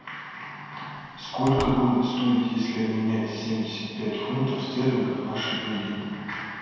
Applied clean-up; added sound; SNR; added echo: none; Slam; 13 dB; reverberation time 2.1 s.